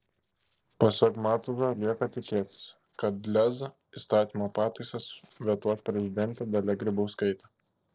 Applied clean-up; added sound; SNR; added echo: neural separator model SepFormer DNS4.